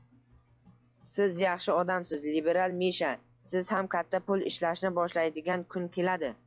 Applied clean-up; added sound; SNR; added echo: classical method log-MMSE.